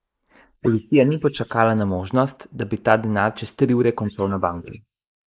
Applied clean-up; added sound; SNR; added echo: neural mask model Resemble Enhance denoiser.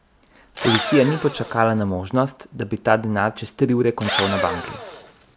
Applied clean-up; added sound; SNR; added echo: none; Engine / Drill; 5 dB; none.